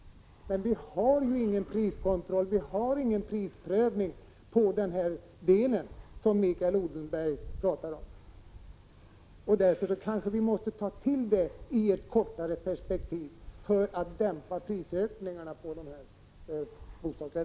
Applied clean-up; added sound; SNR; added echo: none; Fixed-wing aircraft, airplane; 19 dB; none.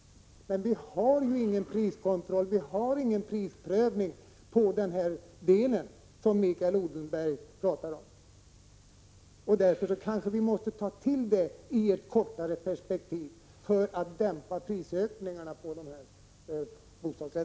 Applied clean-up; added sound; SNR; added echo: none; none; none; none.